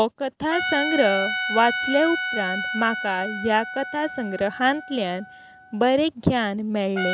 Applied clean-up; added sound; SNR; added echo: none; Trumpet; 6 dB; none.